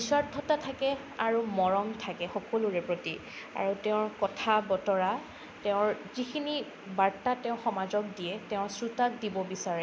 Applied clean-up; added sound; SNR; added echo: none; none; none; none.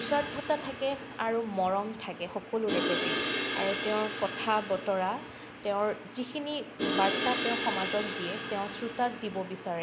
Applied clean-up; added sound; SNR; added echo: none; Crash cymbal; 3 dB; none.